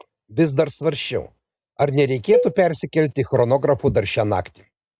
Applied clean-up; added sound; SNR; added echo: none; Cowbell; 6 dB; none.